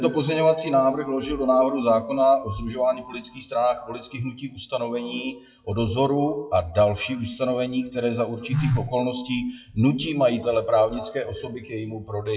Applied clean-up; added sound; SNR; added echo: classical method WPE with log-MMSE.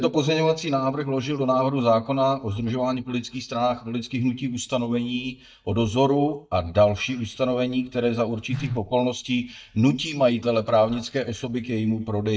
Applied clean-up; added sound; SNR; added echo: neural mask model DeepFilterNet 3.